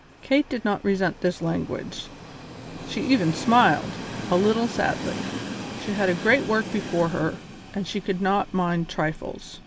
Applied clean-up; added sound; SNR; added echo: none; Train; 11 dB; none.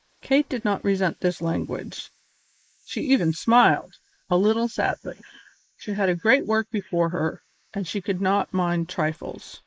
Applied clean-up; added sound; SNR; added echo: neural mask model Resemble Enhance denoiser.